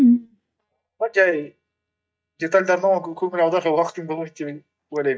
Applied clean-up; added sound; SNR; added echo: neural mask model DeepFilterNet 3.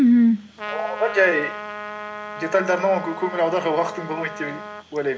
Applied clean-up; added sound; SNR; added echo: none; Trumpet; 12 dB; none.